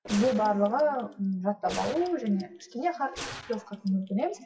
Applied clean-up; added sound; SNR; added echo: classical method WPE with log-MMSE.